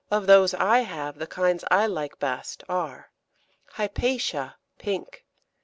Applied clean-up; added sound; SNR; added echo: none; none; none; none.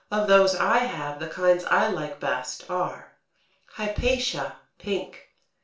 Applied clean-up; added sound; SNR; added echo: none; none; none; reverberation time 0.3 s.